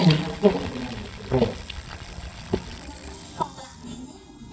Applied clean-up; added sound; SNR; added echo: neural mask model DeepFilterNet 3.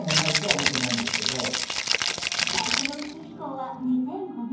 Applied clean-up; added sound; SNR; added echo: none; Rattle (instrument); -3 dB; reverberation time 0.9 s.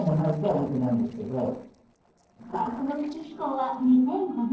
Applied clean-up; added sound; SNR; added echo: neural separator model SepFormer DNS4.